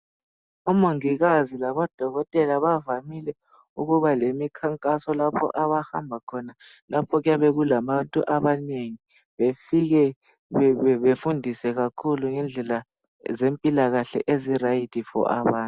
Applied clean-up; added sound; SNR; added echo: none; none; none; none.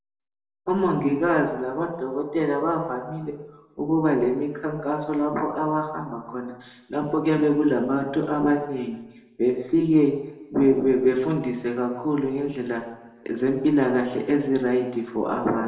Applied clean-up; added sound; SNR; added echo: none; none; none; reverberation time 0.8 s.